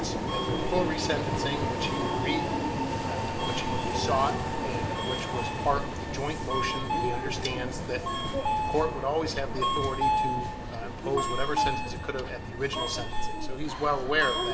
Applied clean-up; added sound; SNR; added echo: none; Subway, metro, underground; -1 dB; reverberation time 1.6 s.